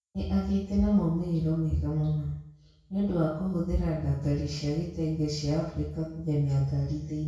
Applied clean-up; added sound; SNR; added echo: none; none; none; reverberation time 0.6 s.